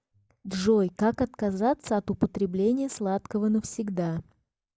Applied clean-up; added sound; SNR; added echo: none; none; none; none.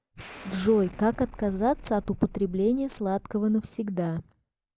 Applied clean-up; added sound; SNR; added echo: none; Explosion; 18 dB; none.